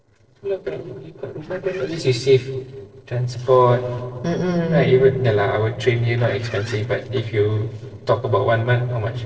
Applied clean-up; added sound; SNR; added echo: neural separator model SepFormer DNS4.